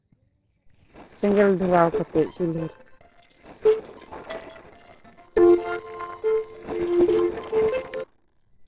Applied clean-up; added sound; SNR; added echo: neural separator model SepFormer DNS4.